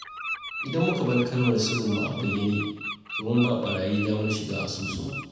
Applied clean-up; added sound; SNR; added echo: none; Bird; 9 dB; reverberation time 1.1 s.